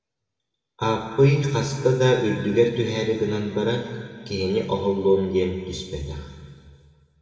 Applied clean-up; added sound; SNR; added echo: none; none; none; reverberation time 2.0 s.